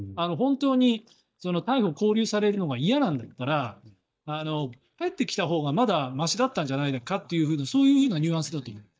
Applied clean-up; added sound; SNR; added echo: neural mask model DeepFilterNet 3.